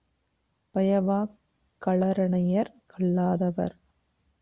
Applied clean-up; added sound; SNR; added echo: none; none; none; none.